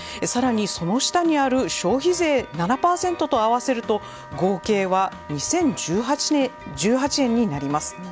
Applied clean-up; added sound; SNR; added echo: none; Wind instrument, woodwind instrument; 19 dB; none.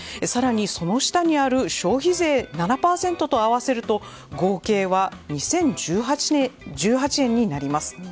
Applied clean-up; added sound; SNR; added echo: none; none; none; none.